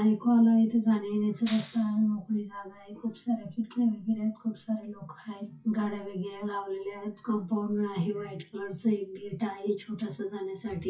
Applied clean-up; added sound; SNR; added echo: classical method WPE with log-MMSE.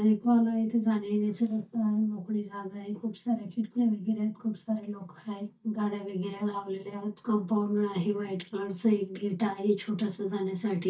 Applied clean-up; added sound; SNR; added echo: neural mask model DeepFilterNet 3.